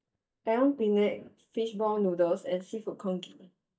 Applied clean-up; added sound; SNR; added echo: neural mask model DeepFilterNet 3.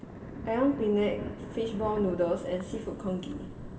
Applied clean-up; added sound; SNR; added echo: none; Thunder; 11 dB; reverberation time 2.5 s.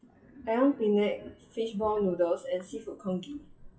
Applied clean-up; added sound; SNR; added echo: classical method WPE with log-MMSE.